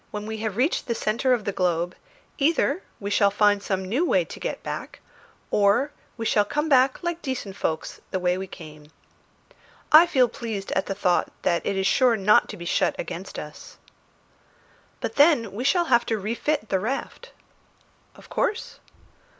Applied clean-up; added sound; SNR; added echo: none; none; none; none.